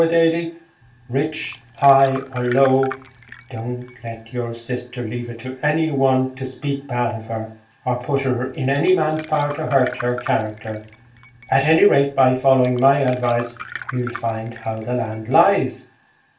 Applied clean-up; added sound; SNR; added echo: none; Glass; 17 dB; reverberation time 0.2 s.